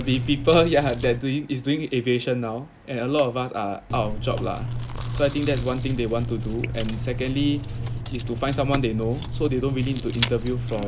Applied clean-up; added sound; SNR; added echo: none; Chewing, mastication; 5 dB; none.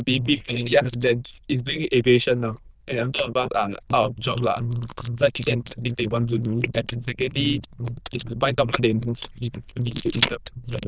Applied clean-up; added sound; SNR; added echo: neural diffusion model UNIVERSE++.